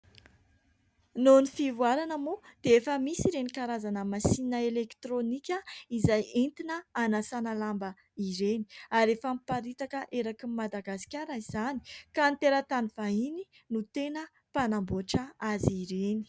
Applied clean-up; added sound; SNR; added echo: none; none; none; none.